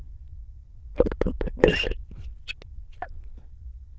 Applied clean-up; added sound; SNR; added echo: neural diffusion model UNIVERSE++.